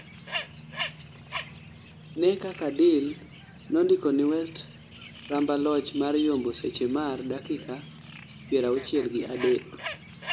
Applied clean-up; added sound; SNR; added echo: none; Bird; 13 dB; none.